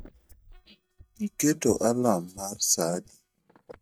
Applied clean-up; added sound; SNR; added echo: neural mask model DeepFilterNet 3.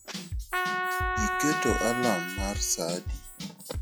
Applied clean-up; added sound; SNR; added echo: classical method log-MMSE.